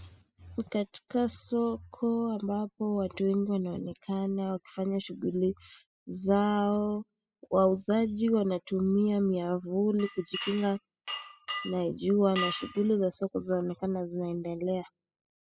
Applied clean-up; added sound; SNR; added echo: classical method spectral subtraction.